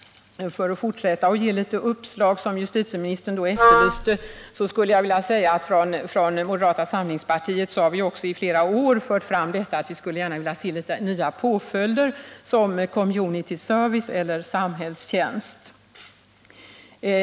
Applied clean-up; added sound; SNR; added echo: none; Wind instrument, woodwind instrument; -4 dB; none.